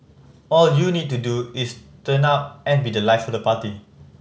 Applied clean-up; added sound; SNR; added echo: none; none; none; none.